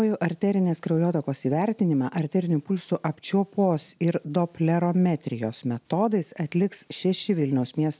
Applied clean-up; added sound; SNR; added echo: none; none; none; none.